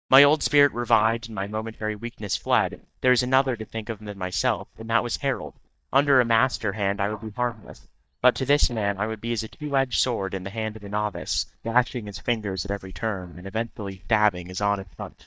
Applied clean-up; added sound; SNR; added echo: neural mask model DeepFilterNet 3.